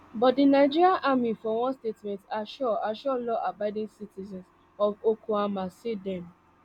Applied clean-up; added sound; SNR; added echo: none; none; none; none.